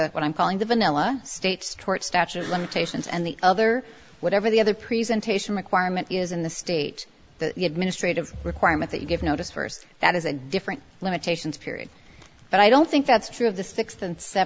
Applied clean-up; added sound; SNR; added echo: none; none; none; none.